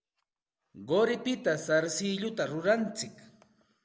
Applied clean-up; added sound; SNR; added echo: none; none; none; none.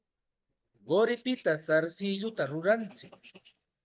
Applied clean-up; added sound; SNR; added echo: neural mask model DeepFilterNet 3.